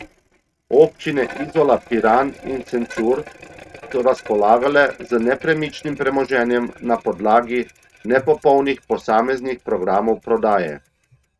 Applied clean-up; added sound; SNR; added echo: neural mask model RNNoise.